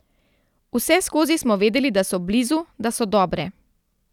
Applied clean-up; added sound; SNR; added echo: none; none; none; none.